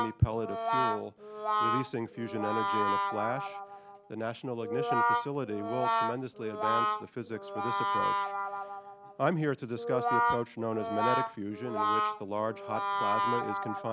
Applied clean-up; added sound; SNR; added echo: none; Brass instrument; -3 dB; none.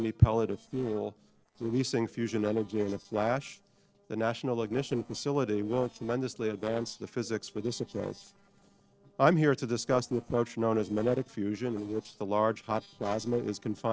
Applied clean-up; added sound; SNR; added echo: neural separator model SepFormer DNS4.